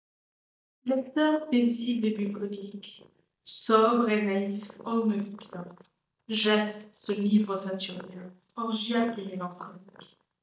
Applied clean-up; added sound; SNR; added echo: neural mask model DeepFilterNet 3.